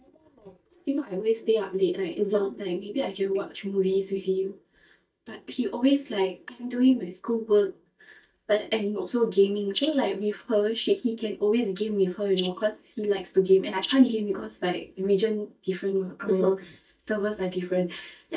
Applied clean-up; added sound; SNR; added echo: neural mask model DeepFilterNet 3.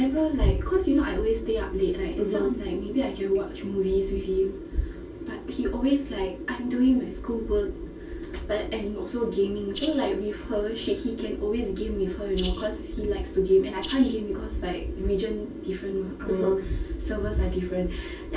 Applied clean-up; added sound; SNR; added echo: none; Rattle (instrument); 6 dB; reverberation time 0.2 s.